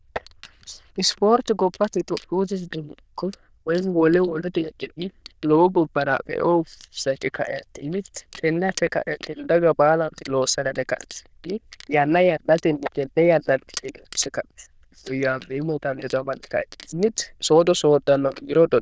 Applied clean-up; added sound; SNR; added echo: neural diffusion model UNIVERSE++.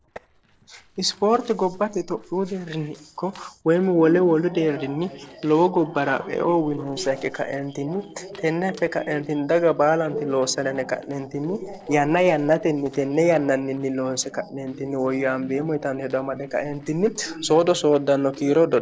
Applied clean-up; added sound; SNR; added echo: neural separator model SepFormer DNS4.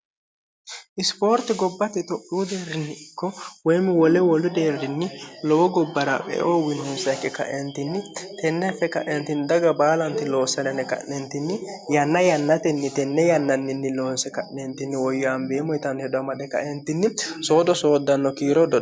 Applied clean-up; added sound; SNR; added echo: none; none; none; none.